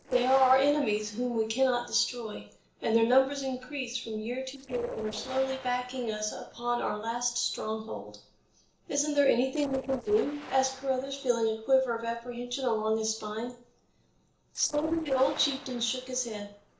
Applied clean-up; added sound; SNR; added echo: neural separator model SepFormer DNS4.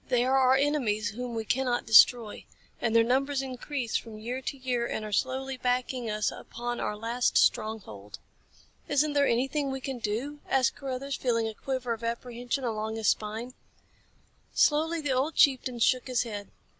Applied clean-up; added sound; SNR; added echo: none; none; none; none.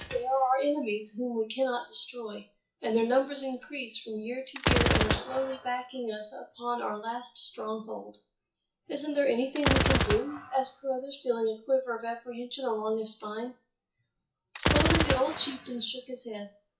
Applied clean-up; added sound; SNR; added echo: classical method WPE with log-MMSE.